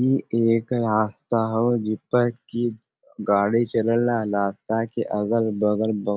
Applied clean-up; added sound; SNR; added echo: none; none; none; none.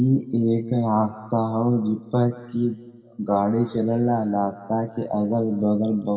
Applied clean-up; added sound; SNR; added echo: none; none; none; reverberation time 2.0 s.